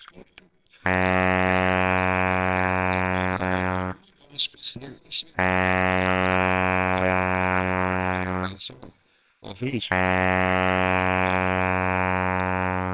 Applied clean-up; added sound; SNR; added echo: neural separator model SepFormer WHAMR!.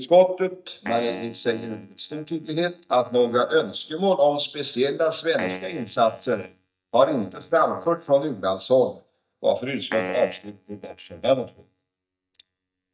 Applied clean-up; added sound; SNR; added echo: neural mask model DeepFilterNet 3.